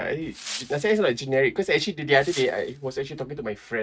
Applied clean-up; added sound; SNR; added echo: neural mask model RNNoise.